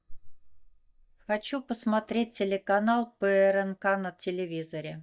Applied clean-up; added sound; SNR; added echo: neural mask model DeepFilterNet 3.